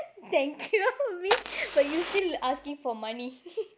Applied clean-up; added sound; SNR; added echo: none; Fire; 4 dB; none.